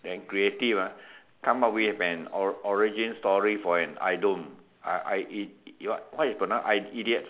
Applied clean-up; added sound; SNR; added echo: none; none; none; none.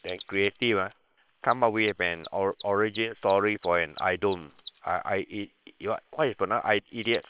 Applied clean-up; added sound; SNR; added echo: neural separator model SepFormer WHAM!.